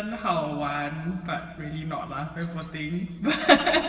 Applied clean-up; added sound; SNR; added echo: none; none; none; reverberation time 1.9 s.